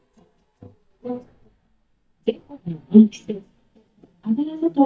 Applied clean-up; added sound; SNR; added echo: neural mask model DeepFilterNet 3.